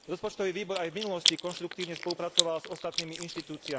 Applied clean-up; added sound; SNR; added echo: neural mask model Resemble Enhance denoiser.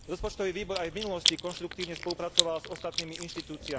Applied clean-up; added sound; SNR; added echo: none; Chewing, mastication; -1 dB; none.